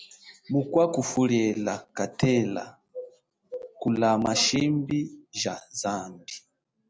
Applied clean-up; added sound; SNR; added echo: none; none; none; none.